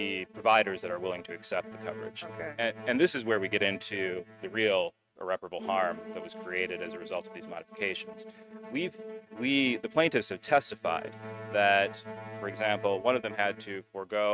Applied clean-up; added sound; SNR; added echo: neural mask model RNNoise.